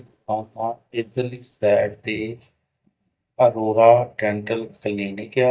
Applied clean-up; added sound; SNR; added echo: neural mask model DeepFilterNet 3.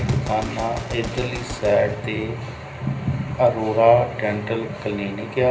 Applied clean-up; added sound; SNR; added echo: none; Gunshot, gunfire; 16 dB; reverberation time 0.5 s.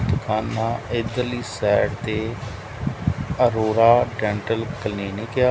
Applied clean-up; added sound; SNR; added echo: none; none; none; none.